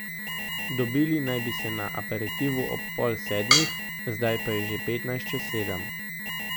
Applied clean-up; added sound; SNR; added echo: none; Drum kit + Alarm; 0 dB; none.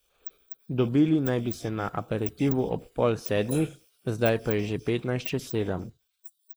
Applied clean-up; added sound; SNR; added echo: neural mask model Resemble Enhance denoiser.